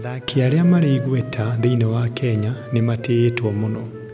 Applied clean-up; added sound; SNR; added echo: none; Wind instrument, woodwind instrument; 19 dB; none.